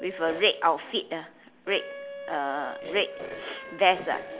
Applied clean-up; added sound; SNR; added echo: none; Wind instrument, woodwind instrument; 13 dB; none.